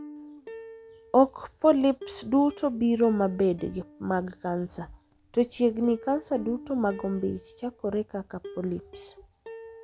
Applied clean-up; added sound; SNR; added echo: none; Plucked string instrument; 19 dB; none.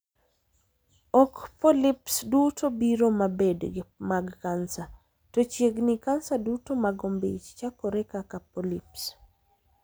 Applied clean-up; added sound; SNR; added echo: none; none; none; none.